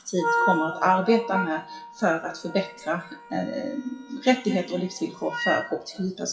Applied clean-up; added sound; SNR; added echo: classical method WPE with log-MMSE.